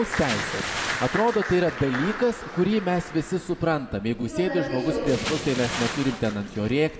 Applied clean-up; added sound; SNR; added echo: none; Bathtub (filling or washing) / Splash, splatter; 12 dB; none.